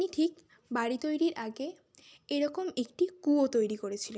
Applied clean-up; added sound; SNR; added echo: none; none; none; none.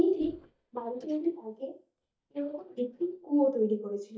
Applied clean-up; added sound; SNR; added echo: neural mask model DeepFilterNet 3.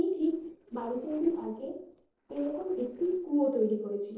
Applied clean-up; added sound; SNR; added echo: neural separator model SepFormer DNS4.